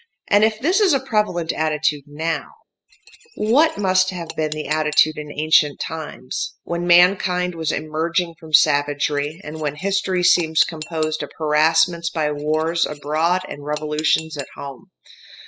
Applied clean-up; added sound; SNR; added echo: classical method spectral subtraction.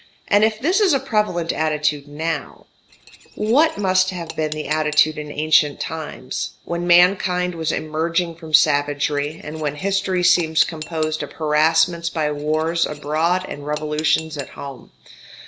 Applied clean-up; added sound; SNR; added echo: none; Cutlery, silverware / Dishes, pots, and pans; 17 dB; none.